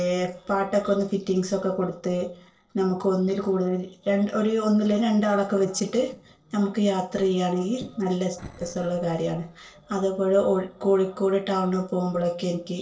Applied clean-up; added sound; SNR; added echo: neural separator model SepFormer DNS4.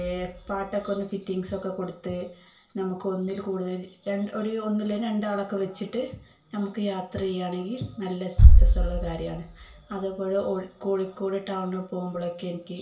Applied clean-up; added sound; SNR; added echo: none; Bass drum; -4 dB; reverberation time 0.4 s.